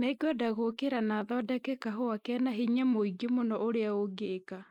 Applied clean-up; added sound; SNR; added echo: neural mask model Resemble Enhance denoiser.